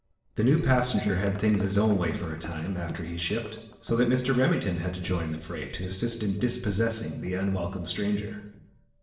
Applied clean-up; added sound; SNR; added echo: neural separator model SepFormer DNS4.